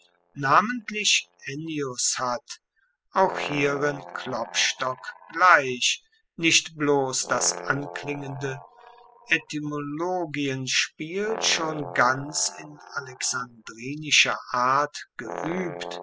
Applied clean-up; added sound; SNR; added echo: classical method spectral subtraction.